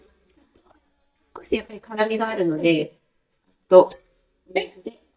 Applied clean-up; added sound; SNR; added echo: neural mask model DeepFilterNet 3.